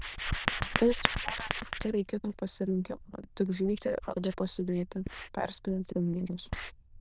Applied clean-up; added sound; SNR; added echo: neural diffusion model UNIVERSE++.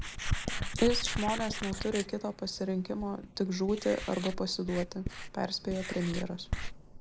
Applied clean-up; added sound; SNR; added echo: neural mask model Resemble Enhance denoiser.